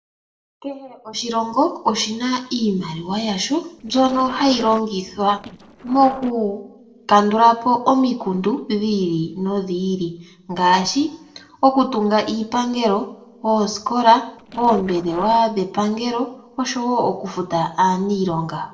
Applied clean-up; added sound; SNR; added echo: neural separator model SepFormer DNS4.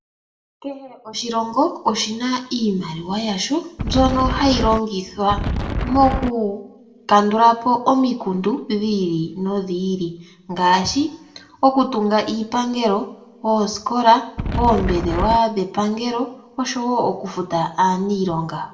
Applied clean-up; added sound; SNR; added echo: none; Wind; 3 dB; reverberation time 0.5 s.